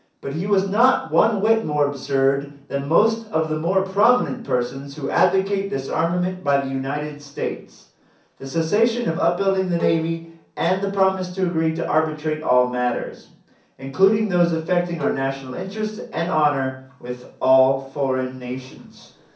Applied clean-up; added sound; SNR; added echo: none; Bowed string instrument; 11 dB; reverberation time 0.6 s.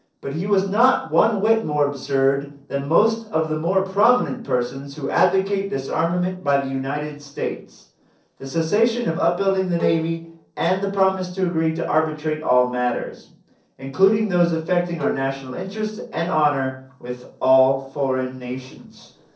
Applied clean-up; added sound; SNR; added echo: neural separator model SepFormer DNS4.